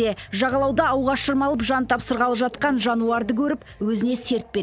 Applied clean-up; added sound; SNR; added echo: none; none; none; none.